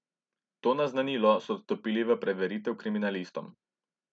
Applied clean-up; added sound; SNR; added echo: none; none; none; none.